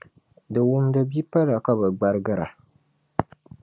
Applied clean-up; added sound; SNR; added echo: none; none; none; none.